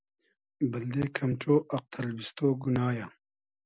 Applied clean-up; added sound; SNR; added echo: none; none; none; none.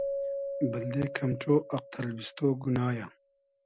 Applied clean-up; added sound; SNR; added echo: none; Keyboard (musical); 8 dB; none.